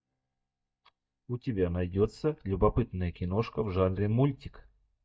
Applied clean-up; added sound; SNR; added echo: neural mask model DeepFilterNet 3.